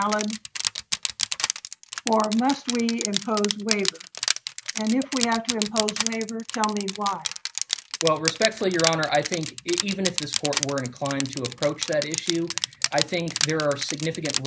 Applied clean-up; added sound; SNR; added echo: none; Crushing; 3 dB; none.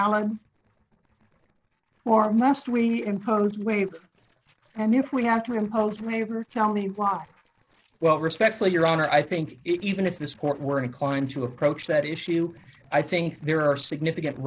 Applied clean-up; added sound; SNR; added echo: neural separator model SepFormer DNS4.